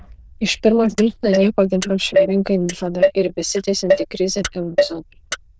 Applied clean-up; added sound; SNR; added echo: neural diffusion model UNIVERSE++.